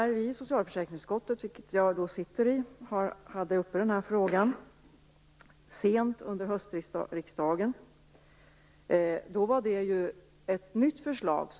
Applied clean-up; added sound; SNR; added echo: none; none; none; none.